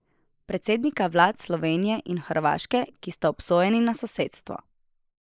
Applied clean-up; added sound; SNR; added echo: neural mask model Resemble Enhance denoiser.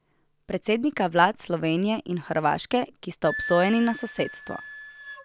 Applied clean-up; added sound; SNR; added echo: none; Wind instrument, woodwind instrument; 15 dB; none.